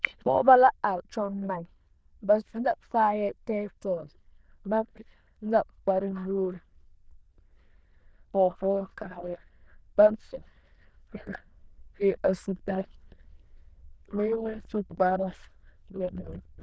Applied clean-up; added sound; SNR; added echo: neural diffusion model UNIVERSE++.